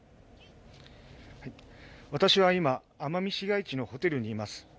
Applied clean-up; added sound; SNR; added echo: none; none; none; none.